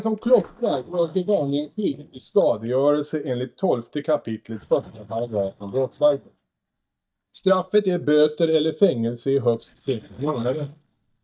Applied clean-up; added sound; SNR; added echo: neural mask model DeepFilterNet 3.